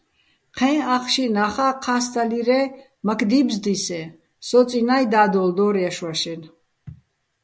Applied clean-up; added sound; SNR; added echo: none; none; none; none.